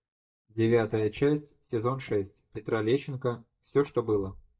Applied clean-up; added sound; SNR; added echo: neural mask model DeepFilterNet 3.